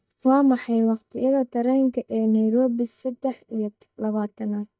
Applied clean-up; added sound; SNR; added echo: neural mask model DeepFilterNet 3.